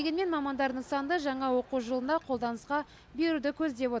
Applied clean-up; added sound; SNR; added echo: none; none; none; none.